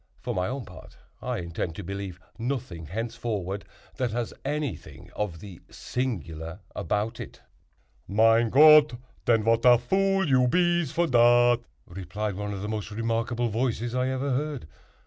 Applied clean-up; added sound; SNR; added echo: none; none; none; none.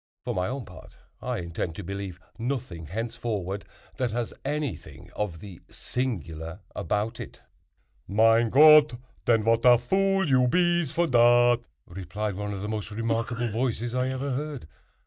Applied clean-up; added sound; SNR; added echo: neural mask model DeepFilterNet 3.